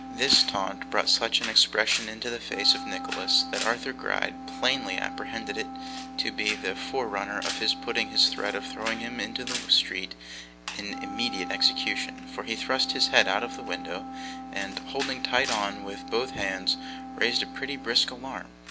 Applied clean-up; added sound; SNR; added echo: none; Camera + Wind instrument, woodwind instrument; 9 dB; none.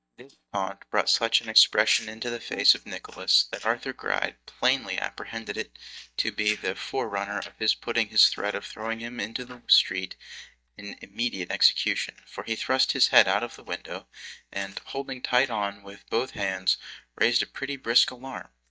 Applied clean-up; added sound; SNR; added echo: neural mask model DeepFilterNet 3.